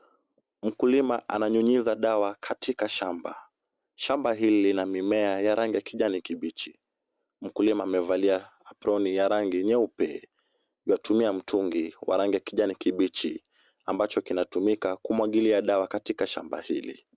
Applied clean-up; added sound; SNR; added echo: none; none; none; none.